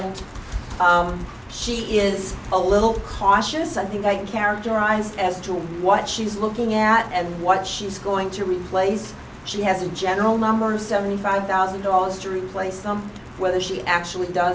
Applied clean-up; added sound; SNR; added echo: none; none; none; none.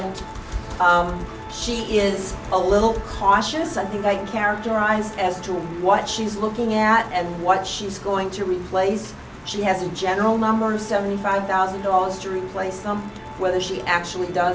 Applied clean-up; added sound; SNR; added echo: none; Glass + Musical instrument; 18 dB; none.